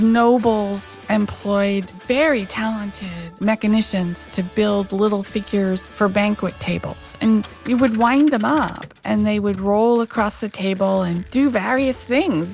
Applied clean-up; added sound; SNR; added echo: none; none; none; none.